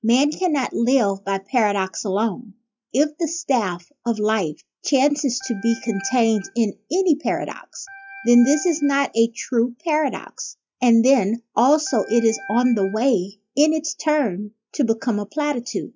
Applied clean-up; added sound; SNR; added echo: classical method log-MMSE.